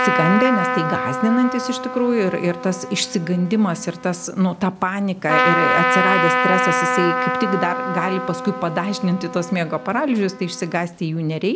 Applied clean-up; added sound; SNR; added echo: none; Trumpet; 2 dB; none.